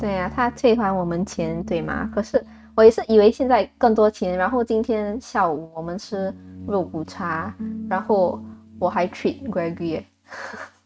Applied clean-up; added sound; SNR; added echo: neural mask model RNNoise.